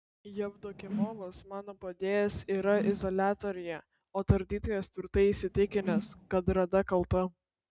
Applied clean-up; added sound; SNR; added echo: none; Whoosh, swoosh, swish; 9 dB; none.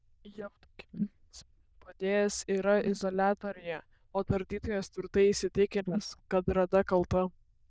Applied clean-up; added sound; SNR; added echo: neural diffusion model UNIVERSE++.